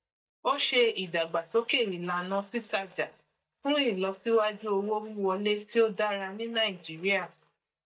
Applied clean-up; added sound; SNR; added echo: neural mask model DeepFilterNet 3.